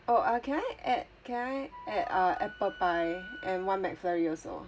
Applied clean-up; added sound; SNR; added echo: none; Wind instrument, woodwind instrument; 16 dB; none.